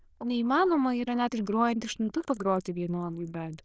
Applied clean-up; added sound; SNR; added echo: neural diffusion model UNIVERSE++.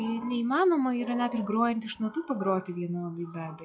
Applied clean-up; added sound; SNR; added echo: classical method log-MMSE.